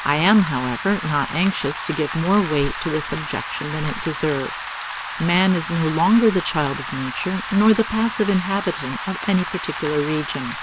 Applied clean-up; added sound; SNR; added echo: none; Rain; 8 dB; none.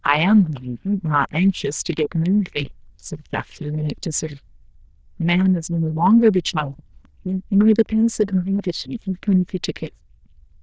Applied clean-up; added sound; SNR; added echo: neural diffusion model UNIVERSE++.